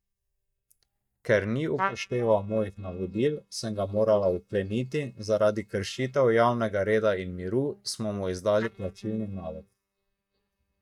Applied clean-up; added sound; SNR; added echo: neural mask model DeepFilterNet 3.